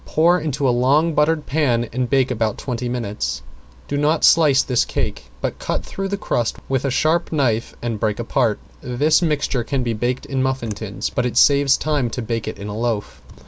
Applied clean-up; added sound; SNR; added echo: none; none; none; none.